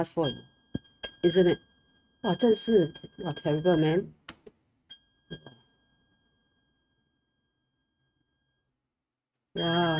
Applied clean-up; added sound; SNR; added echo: neural mask model RNNoise.